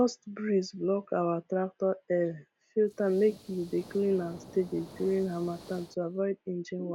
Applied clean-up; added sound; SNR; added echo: none; Hiss; 19 dB; none.